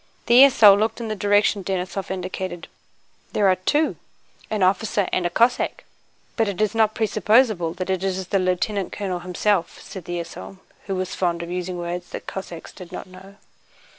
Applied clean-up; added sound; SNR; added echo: none; none; none; none.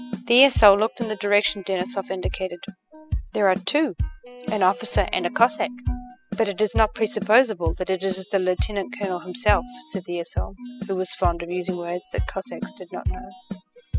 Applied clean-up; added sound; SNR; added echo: classical method spectral subtraction.